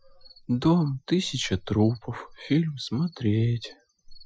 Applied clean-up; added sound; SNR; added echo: classical method Wiener filter.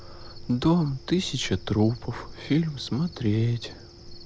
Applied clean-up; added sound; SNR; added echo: none; Cricket; 16 dB; none.